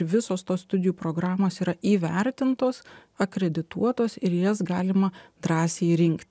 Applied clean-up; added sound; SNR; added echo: none; none; none; none.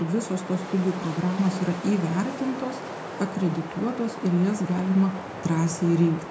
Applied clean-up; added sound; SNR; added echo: none; Wind; 10 dB; reverberation time 0.3 s.